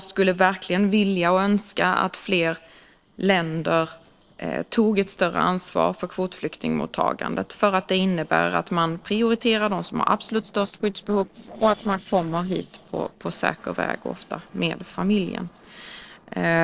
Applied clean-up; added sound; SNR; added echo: neural separator model SepFormer DNS4.